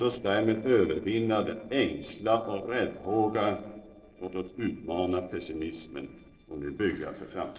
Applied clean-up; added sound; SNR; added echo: neural separator model SepFormer DNS4.